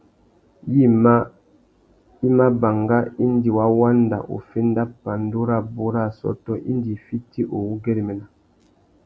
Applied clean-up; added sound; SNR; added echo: none; none; none; none.